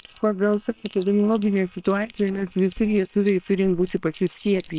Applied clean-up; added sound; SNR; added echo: neural separator model SepFormer WHAM!.